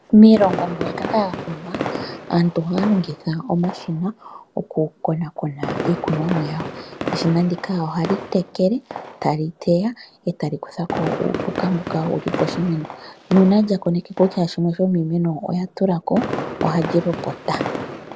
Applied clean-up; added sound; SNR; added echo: none; Fireworks; 9 dB; none.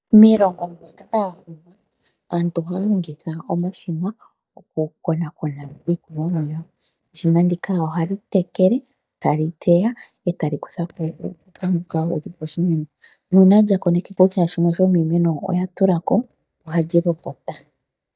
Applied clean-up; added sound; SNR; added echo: neural mask model DeepFilterNet 3.